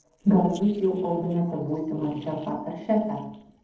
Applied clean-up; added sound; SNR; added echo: neural separator model SepFormer DNS4.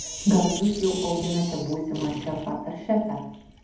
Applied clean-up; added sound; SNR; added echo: none; Sink (filling or washing); 12 dB; reverberation time 0.8 s.